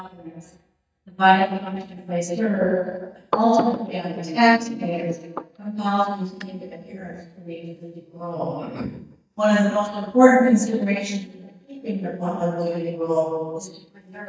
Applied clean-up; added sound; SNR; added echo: neural mask model DeepFilterNet 3.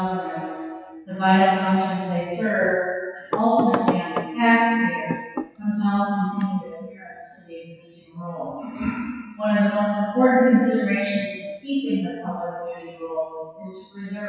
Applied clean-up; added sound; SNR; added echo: classical method WPE with log-MMSE.